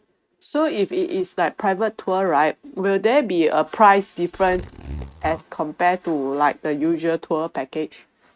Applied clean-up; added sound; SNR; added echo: neural mask model RNNoise.